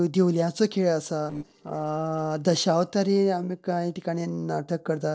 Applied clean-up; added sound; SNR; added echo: neural separator model SepFormer DNS4.